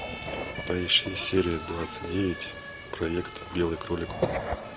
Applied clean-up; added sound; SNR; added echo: none; Siren; 12 dB; none.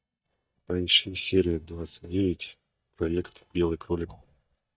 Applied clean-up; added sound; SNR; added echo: neural mask model DeepFilterNet 3.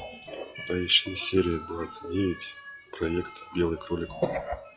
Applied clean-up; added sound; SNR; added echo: classical method log-MMSE.